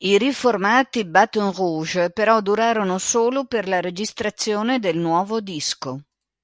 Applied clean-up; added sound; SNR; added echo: none; none; none; none.